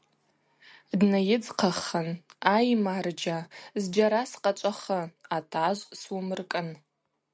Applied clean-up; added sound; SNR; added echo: none; none; none; none.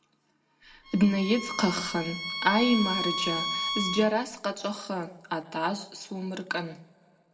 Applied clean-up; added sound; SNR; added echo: none; Bowed string instrument; 4 dB; reverberation time 1.2 s.